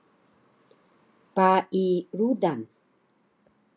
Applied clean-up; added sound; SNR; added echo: none; none; none; none.